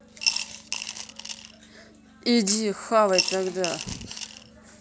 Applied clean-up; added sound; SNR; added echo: none; Coin (dropping) / Glass; 4 dB; none.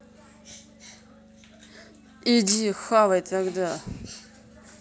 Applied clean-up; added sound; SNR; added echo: none; none; none; none.